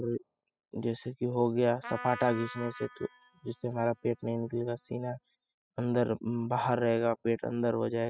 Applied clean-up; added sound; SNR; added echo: classical method spectral subtraction.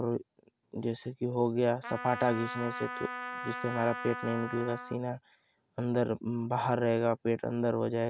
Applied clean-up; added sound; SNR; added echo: none; Trumpet; 8 dB; none.